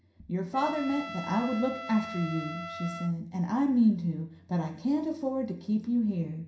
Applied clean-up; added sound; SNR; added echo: none; Trumpet; 11 dB; reverberation time 0.5 s.